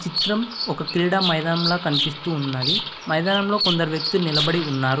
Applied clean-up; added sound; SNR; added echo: none; Bird vocalization, bird call, bird song; 4 dB; none.